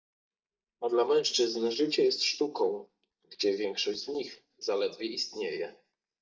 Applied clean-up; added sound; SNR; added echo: neural mask model DeepFilterNet 3.